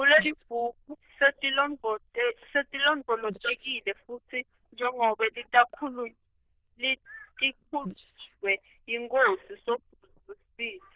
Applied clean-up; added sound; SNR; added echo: neural diffusion model UNIVERSE++.